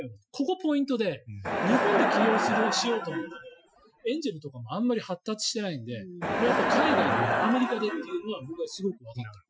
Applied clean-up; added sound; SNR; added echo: classical method Wiener filter.